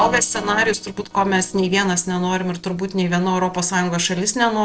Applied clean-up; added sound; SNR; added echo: neural separator model SepFormer DNS4.